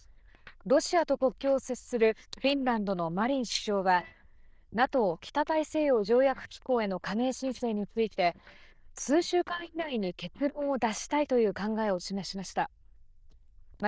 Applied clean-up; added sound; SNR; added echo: neural diffusion model UNIVERSE++.